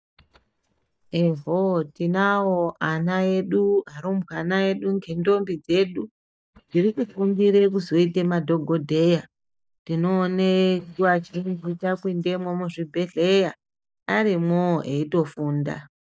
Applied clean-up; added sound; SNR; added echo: neural mask model DeepFilterNet 3.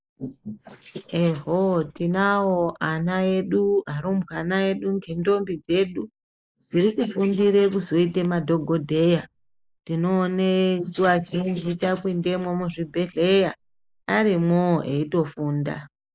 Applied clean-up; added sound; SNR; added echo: neural mask model Resemble Enhance denoiser.